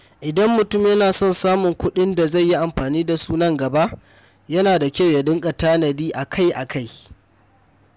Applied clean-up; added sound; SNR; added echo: none; none; none; none.